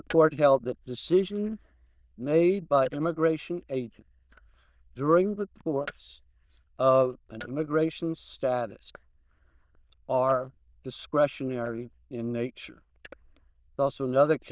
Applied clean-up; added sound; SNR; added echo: neural diffusion model UNIVERSE++.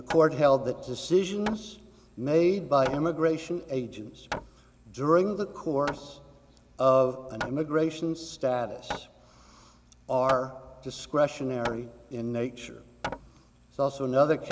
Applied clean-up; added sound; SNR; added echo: none; Hammer; 15 dB; none.